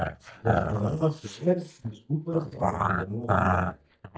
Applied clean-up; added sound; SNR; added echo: neural mask model DeepFilterNet 3.